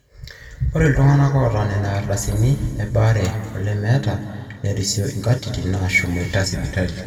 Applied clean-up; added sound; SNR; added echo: none; none; none; reverberation time 2.2 s.